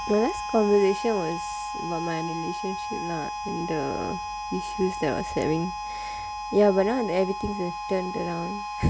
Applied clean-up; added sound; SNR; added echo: none; Harmonica; 6 dB; none.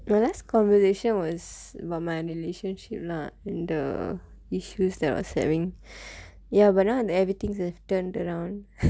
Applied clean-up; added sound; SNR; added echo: none; none; none; none.